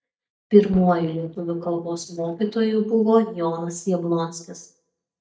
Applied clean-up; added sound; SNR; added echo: neural mask model DeepFilterNet 3.